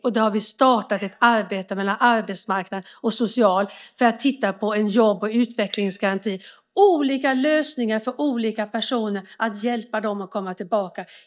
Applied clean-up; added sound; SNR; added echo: neural mask model DeepFilterNet 3.